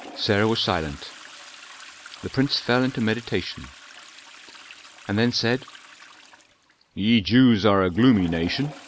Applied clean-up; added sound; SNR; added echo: none; Toilet flush; 20 dB; none.